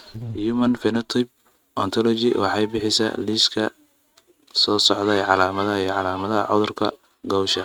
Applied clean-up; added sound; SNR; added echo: neural mask model RNNoise.